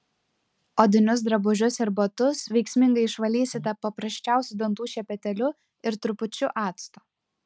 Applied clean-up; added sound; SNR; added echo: none; none; none; none.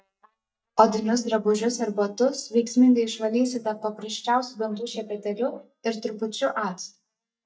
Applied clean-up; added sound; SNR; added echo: neural mask model DeepFilterNet 3.